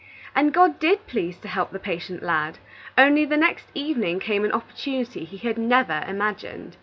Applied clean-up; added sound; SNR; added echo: none; none; none; none.